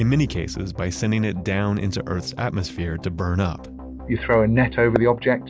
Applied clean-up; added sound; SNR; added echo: none; none; none; none.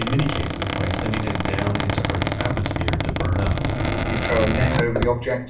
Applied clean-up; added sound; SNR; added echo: none; Squeak; 0 dB; reverberation time 0.3 s.